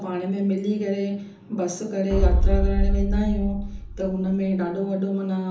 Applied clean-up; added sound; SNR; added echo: none; Boom; -3 dB; reverberation time 0.7 s.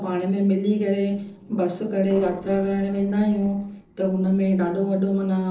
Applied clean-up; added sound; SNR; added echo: neural separator model SepFormer DNS4.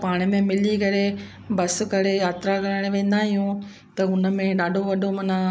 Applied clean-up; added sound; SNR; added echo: none; none; none; none.